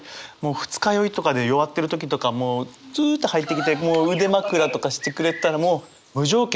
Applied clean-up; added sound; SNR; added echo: none; Bird; 15 dB; none.